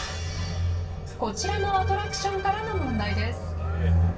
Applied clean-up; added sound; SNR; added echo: none; Bowed string instrument; 16 dB; reverberation time 0.2 s.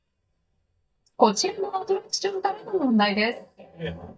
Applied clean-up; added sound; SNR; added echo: neural mask model DeepFilterNet 3.